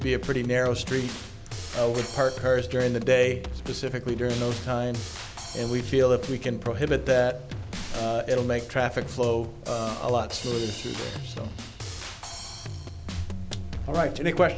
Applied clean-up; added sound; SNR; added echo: none; Drum kit; 10 dB; none.